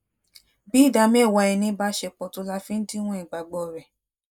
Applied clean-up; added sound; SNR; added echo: neural mask model Resemble Enhance denoiser.